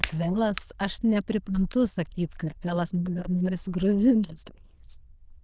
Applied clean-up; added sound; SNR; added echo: neural diffusion model UNIVERSE++.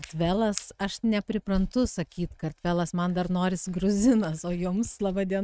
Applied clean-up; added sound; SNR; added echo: neural mask model RNNoise.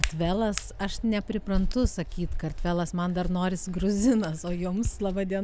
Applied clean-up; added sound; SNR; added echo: none; Hands; 5 dB; none.